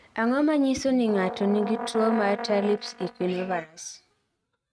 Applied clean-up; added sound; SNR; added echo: neural mask model RNNoise.